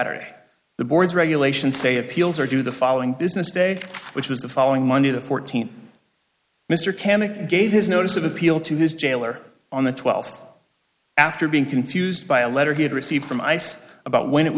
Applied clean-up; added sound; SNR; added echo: none; none; none; none.